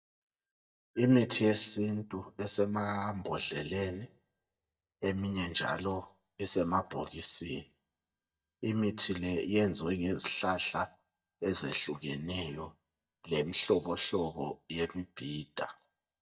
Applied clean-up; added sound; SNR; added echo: neural mask model DeepFilterNet 3.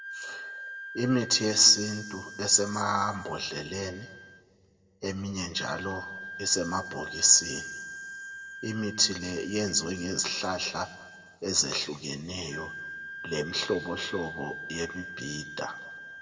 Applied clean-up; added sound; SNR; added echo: none; Wind instrument, woodwind instrument; 12 dB; reverberation time 1.6 s.